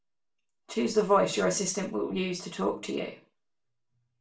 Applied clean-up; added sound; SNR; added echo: none; none; none; reverberation time 0.3 s.